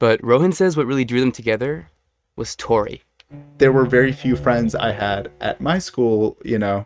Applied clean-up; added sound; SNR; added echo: neural mask model RNNoise.